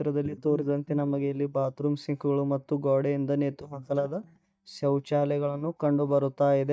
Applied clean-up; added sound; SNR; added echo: neural mask model DeepFilterNet 3.